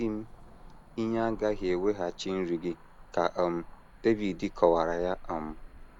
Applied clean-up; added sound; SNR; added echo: none; Cricket / Motor vehicle (road); 15 dB; none.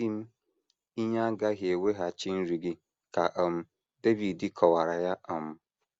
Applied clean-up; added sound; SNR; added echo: none; none; none; none.